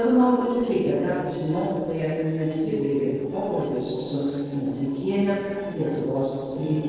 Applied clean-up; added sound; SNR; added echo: neural separator model SepFormer DNS4.